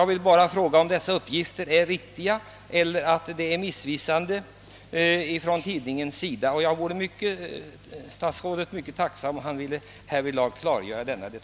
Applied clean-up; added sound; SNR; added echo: none; none; none; none.